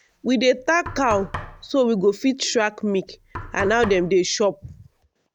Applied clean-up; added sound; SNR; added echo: none; Knock; 15 dB; none.